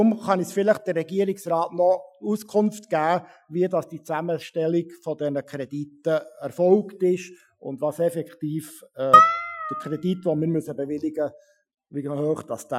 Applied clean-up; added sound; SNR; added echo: classical method Wiener filter.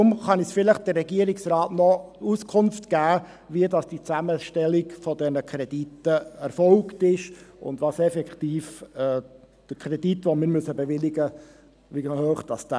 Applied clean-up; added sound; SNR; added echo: none; none; none; none.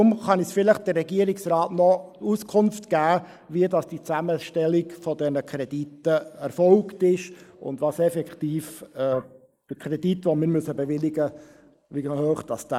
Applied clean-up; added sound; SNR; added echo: neural mask model Resemble Enhance denoiser.